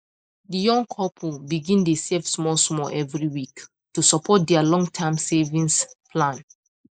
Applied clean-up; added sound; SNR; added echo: neural mask model Resemble Enhance denoiser.